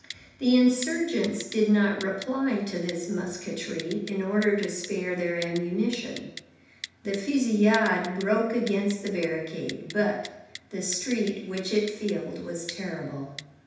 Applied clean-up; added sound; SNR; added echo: none; Typing; 18 dB; reverberation time 0.8 s.